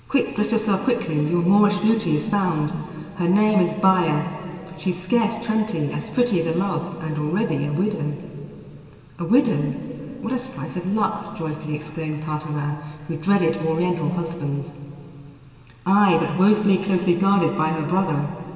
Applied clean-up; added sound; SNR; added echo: none; none; none; reverberation time 2.8 s.